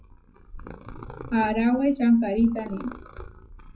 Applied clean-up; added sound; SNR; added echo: classical method WPE with log-MMSE.